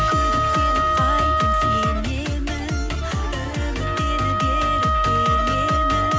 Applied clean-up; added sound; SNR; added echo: none; Wind instrument, woodwind instrument; -1 dB; none.